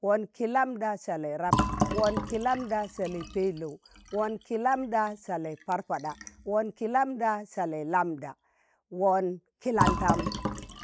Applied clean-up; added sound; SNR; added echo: none; Fill (with liquid); 5 dB; none.